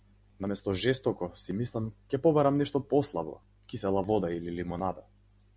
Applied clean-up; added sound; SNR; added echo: none; none; none; none.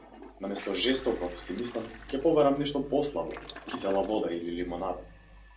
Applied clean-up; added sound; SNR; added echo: none; Toilet flush; 17 dB; reverberation time 0.2 s.